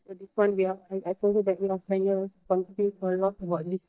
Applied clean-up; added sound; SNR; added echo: neural mask model DeepFilterNet 3.